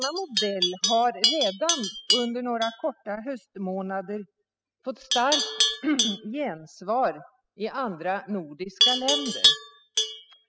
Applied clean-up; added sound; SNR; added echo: classical method spectral subtraction.